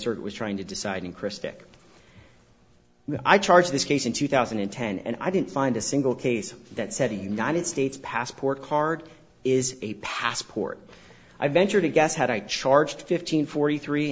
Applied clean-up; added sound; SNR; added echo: none; none; none; none.